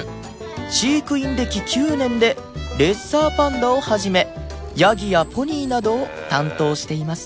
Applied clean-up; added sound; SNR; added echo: none; none; none; none.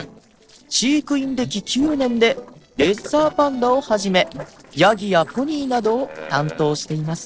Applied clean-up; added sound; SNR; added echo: neural separator model SepFormer DNS4.